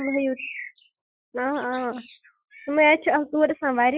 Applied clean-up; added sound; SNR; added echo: classical method Wiener filter.